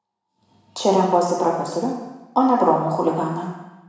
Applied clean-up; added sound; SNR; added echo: none; none; none; reverberation time 0.9 s.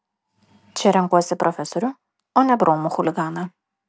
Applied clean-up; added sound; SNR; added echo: none; none; none; none.